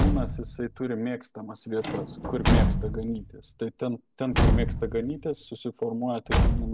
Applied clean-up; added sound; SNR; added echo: none; Slam / Truck / Car; -4 dB; none.